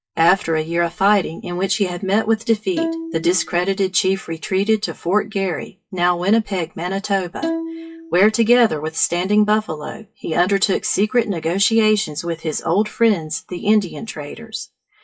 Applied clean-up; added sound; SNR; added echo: classical method WPE with log-MMSE.